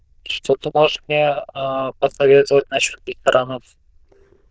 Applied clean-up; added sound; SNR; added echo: neural diffusion model UNIVERSE++.